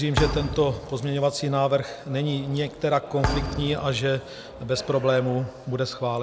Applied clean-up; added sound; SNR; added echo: none; Thump, thud; 7 dB; none.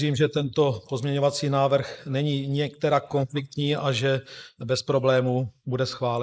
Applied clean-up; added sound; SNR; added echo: neural mask model Resemble Enhance denoiser.